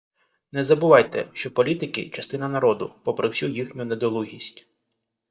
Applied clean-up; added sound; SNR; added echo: neural mask model DeepFilterNet 3.